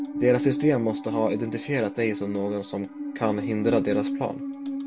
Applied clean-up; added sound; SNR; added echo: none; Musical instrument; 5 dB; none.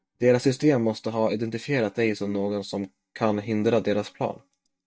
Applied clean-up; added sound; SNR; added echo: neural mask model DeepFilterNet 3.